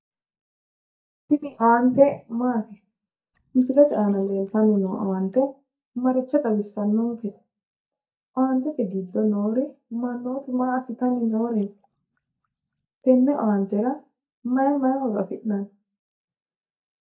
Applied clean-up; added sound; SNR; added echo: neural mask model DeepFilterNet 3.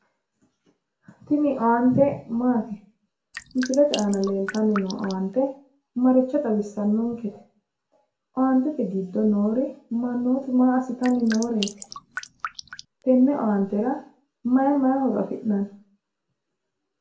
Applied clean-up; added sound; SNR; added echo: none; Drip; 13 dB; reverberation time 0.4 s.